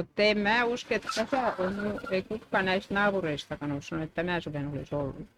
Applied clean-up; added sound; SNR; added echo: neural mask model RNNoise.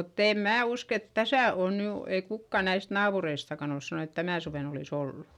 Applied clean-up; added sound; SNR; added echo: none; none; none; none.